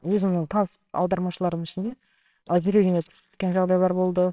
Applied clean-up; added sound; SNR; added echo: neural separator model SepFormer WHAMR!.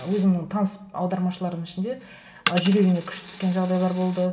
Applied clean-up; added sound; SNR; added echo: none; Coin (dropping); 13 dB; reverberation time 0.8 s.